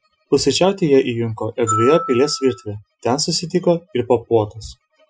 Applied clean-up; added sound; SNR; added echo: classical method Wiener filter.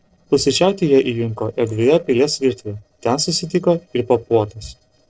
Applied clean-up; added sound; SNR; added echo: neural separator model SepFormer DNS4.